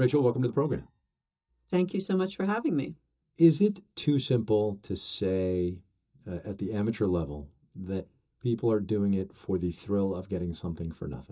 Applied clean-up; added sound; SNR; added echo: neural mask model DeepFilterNet 3.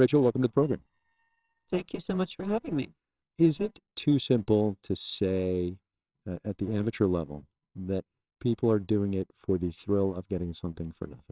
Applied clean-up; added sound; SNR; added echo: neural separator model SepFormer WHAMR!.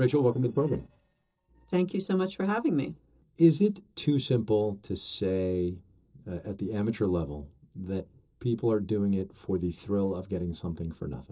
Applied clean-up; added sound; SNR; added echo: neural separator model SepFormer DNS4.